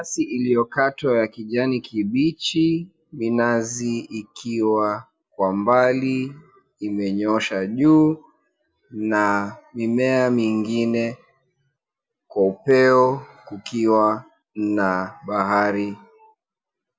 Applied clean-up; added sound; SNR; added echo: none; none; none; none.